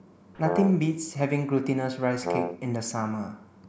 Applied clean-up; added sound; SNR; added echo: none; Brass instrument; 3 dB; none.